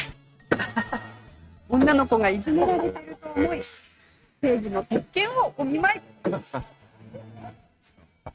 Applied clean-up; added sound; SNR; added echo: neural mask model RNNoise.